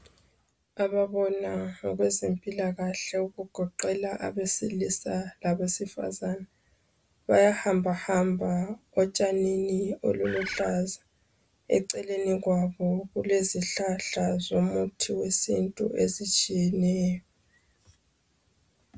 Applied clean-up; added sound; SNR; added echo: none; Bird; 9 dB; none.